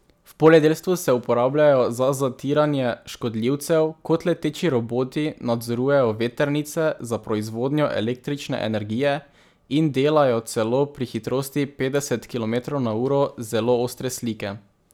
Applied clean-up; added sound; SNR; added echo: none; none; none; none.